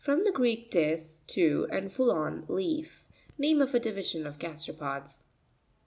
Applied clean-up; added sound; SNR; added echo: none; none; none; none.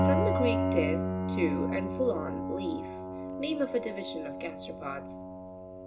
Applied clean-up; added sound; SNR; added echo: none; Piano; -2 dB; reverberation time 0.2 s.